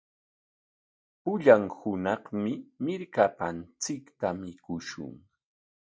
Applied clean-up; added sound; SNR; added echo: none; none; none; none.